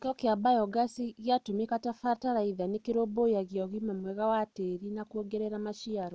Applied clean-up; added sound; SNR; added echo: none; none; none; none.